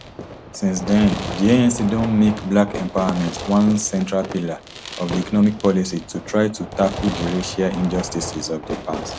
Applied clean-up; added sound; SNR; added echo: none; Fireworks; 11 dB; none.